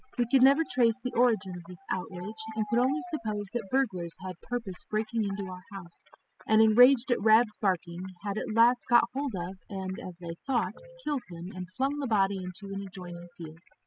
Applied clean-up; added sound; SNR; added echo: classical method spectral subtraction.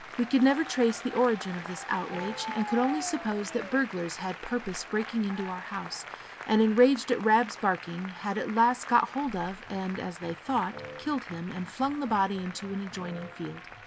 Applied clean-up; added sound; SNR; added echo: none; Wind instrument, woodwind instrument + Applause; 13 dB; none.